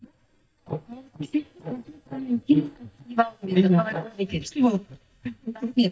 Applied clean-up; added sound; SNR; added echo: neural mask model DeepFilterNet 3.